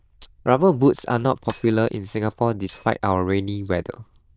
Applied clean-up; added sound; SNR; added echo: neural diffusion model UNIVERSE++.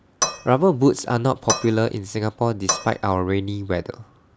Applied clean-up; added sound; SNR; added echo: none; Cutlery, silverware / Dishes, pots, and pans; 6 dB; none.